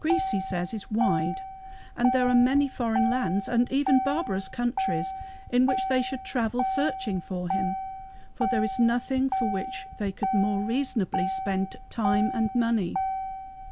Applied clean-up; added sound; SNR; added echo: none; Motor vehicle (road); 4 dB; none.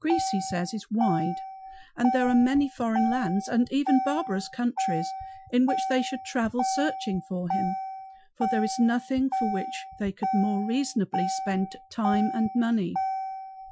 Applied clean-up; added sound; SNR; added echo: classical method Wiener filter.